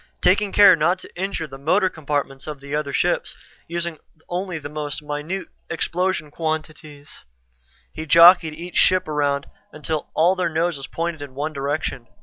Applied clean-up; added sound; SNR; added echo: none; none; none; none.